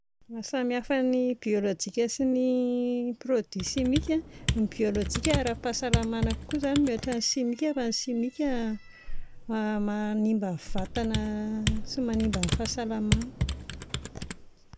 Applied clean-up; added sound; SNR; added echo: none; Computer keyboard; 3 dB; none.